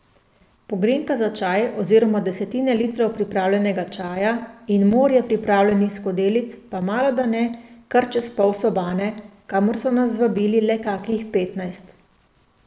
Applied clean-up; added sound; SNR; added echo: none; none; none; none.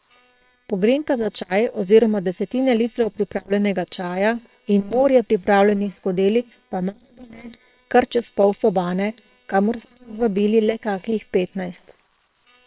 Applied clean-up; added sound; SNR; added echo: neural separator model SepFormer WHAM!.